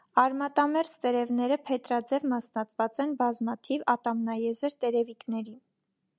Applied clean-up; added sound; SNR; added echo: none; none; none; none.